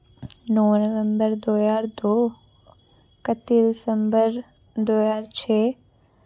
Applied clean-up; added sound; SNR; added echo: none; none; none; none.